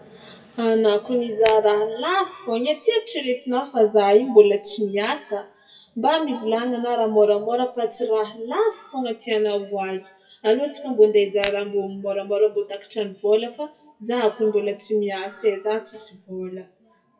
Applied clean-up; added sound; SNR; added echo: classical method WPE with log-MMSE.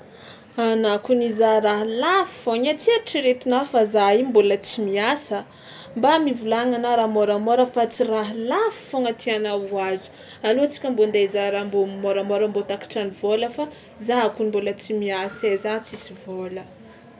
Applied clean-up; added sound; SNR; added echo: none; none; none; none.